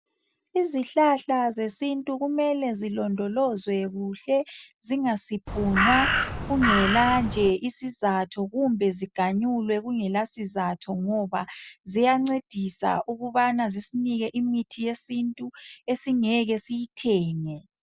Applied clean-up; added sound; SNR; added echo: none; Crow; 0 dB; none.